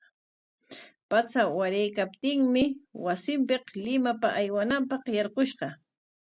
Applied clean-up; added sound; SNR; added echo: none; none; none; none.